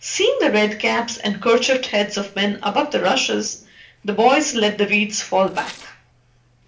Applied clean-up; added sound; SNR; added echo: neural separator model SepFormer DNS4.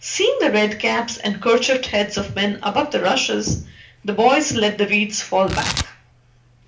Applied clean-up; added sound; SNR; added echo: none; Tearing; 15 dB; reverberation time 0.3 s.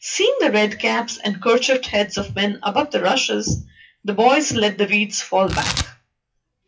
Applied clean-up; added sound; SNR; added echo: classical method WPE with log-MMSE.